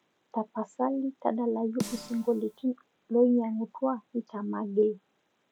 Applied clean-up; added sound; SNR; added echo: none; Snare drum; 12 dB; none.